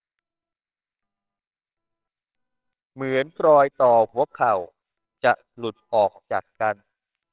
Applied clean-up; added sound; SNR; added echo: neural separator model SepFormer WHAMR!.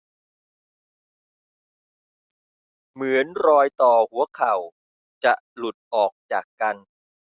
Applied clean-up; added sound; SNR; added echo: none; none; none; none.